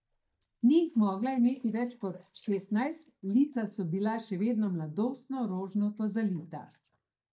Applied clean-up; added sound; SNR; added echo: neural mask model DeepFilterNet 3.